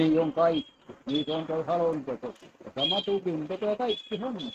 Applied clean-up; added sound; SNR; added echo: neural mask model RNNoise.